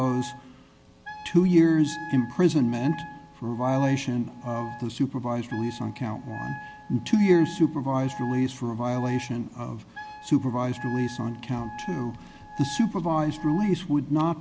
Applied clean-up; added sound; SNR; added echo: none; Wind instrument, woodwind instrument; 16 dB; none.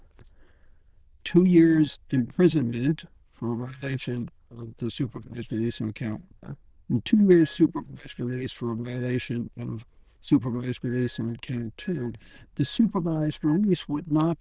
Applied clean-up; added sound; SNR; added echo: neural diffusion model UNIVERSE++.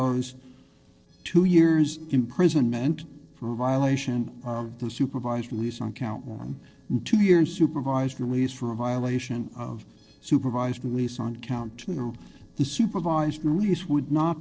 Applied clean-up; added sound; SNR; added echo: neural separator model SepFormer DNS4.